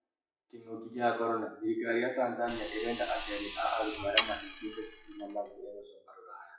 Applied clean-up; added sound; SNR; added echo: classical method WPE with log-MMSE.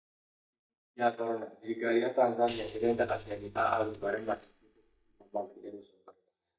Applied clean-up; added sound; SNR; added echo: neural mask model DeepFilterNet 3.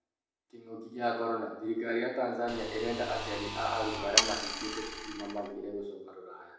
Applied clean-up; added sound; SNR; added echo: none; Sawing; 0 dB; reverberation time 0.8 s.